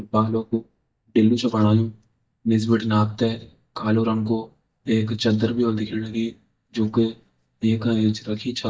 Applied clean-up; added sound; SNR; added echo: neural mask model DeepFilterNet 3.